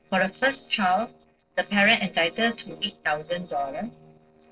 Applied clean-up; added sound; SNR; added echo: neural separator model SepFormer DNS4.